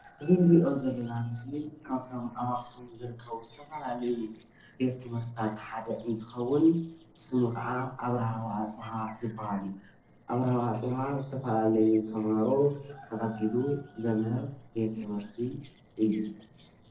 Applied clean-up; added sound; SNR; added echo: neural separator model SepFormer DNS4.